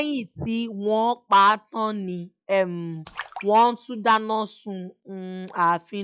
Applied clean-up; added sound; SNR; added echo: classical method log-MMSE.